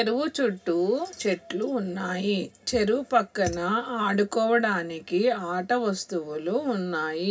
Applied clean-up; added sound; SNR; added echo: none; none; none; reverberation time 0.4 s.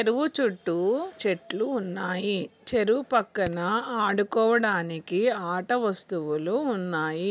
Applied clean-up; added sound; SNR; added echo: none; none; none; none.